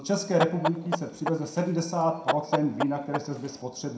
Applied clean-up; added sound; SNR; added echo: none; Chicken, rooster; 4 dB; reverberation time 0.5 s.